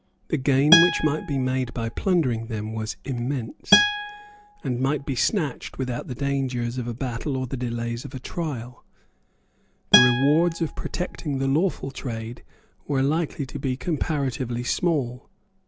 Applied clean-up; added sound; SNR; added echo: none; Acoustic guitar; 0 dB; none.